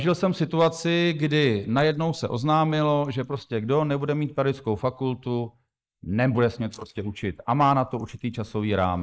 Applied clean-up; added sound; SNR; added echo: neural mask model Resemble Enhance denoiser.